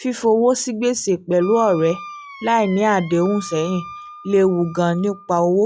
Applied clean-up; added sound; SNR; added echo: classical method log-MMSE.